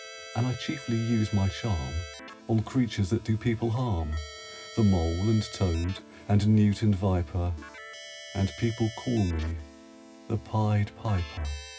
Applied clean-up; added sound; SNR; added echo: none; Keyboard (musical); 17 dB; reverberation time 0.4 s.